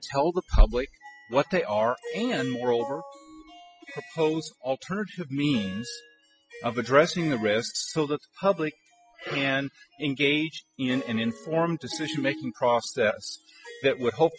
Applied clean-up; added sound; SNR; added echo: classical method spectral subtraction.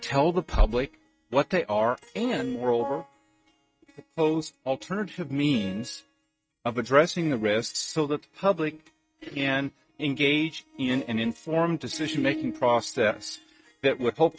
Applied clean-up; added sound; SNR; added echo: neural mask model RNNoise.